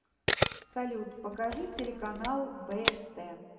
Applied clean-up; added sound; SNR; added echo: none; Camera; -4 dB; reverberation time 2.1 s.